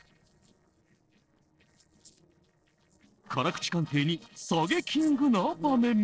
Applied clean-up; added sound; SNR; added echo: neural separator model SepFormer DNS4.